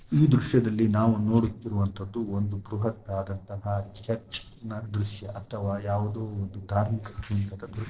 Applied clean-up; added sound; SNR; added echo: neural separator model SepFormer DNS4.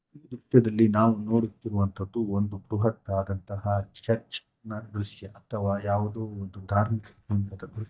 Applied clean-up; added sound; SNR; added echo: neural mask model DeepFilterNet 3.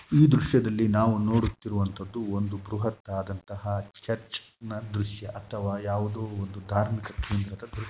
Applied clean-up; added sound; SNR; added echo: none; none; none; none.